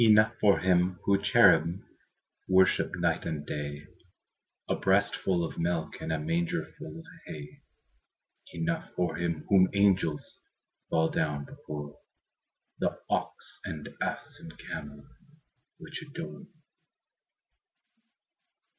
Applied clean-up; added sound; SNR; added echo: none; none; none; none.